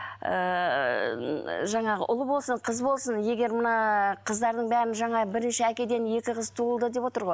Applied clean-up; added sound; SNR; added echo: none; none; none; none.